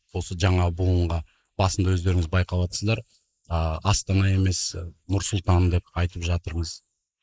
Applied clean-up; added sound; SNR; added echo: neural mask model Resemble Enhance denoiser.